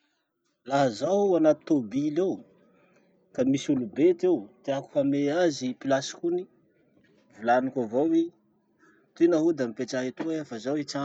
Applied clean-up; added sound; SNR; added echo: none; none; none; none.